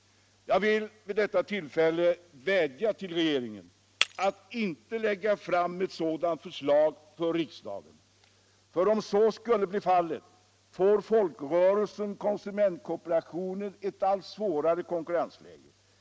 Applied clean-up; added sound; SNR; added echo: none; Shatter; 11 dB; none.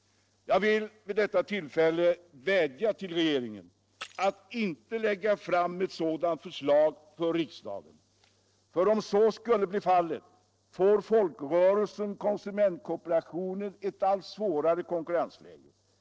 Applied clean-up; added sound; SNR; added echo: neural separator model SepFormer DNS4.